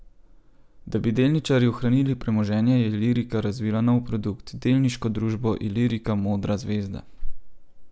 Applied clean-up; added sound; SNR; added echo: none; none; none; none.